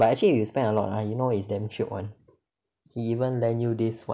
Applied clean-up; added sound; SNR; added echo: none; none; none; none.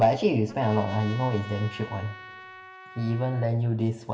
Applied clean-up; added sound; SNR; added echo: none; Trumpet; 17 dB; reverberation time 0.9 s.